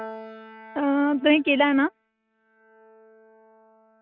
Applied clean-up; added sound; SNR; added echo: neural mask model RNNoise.